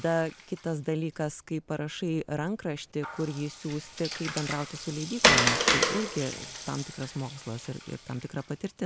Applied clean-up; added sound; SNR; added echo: none; Water; 0 dB; none.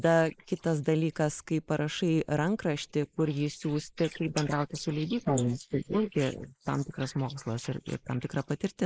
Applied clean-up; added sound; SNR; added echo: neural mask model Resemble Enhance denoiser.